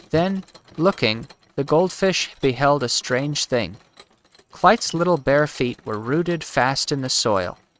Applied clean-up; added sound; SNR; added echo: neural mask model RNNoise.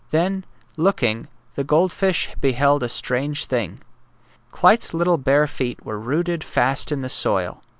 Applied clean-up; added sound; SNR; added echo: none; none; none; none.